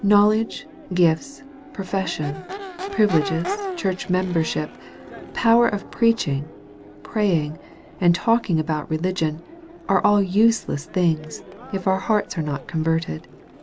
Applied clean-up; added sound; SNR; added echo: none; Crowd / Race car, auto racing / Accelerating, revving, vroom; 14 dB; none.